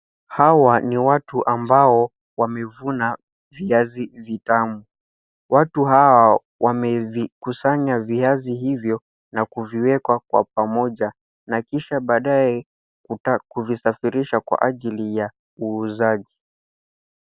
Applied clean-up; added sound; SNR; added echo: none; none; none; none.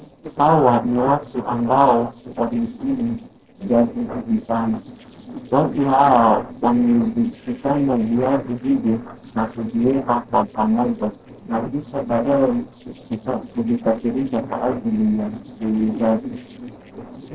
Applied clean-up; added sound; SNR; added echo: neural separator model SepFormer DNS4.